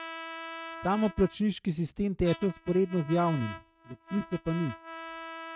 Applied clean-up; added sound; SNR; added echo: neural mask model RNNoise.